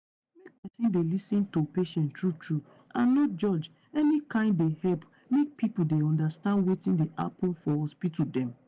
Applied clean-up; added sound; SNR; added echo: none; none; none; none.